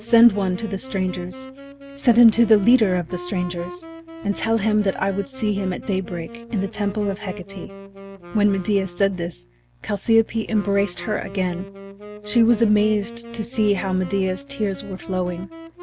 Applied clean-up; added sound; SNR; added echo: none; Wind instrument, woodwind instrument; 15 dB; none.